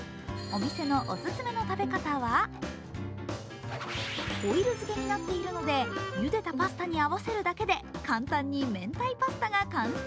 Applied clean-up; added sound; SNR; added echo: none; Bowed string instrument; 13 dB; none.